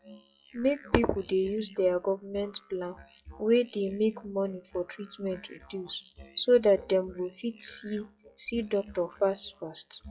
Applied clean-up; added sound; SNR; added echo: classical method WPE with log-MMSE.